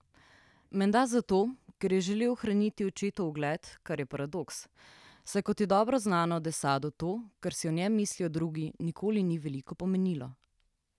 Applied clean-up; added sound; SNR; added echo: none; none; none; none.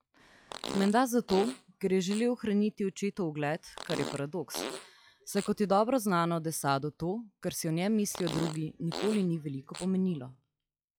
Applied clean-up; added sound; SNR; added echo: classical method log-MMSE.